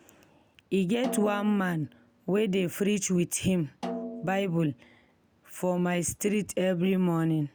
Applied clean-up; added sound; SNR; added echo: none; Snare drum; 13 dB; none.